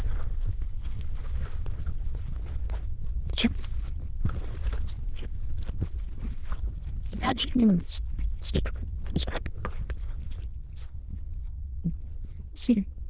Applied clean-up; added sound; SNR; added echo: neural diffusion model UNIVERSE++.